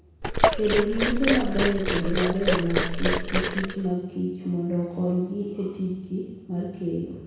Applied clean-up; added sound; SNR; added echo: none; Liquid; -2 dB; reverberation time 1.1 s.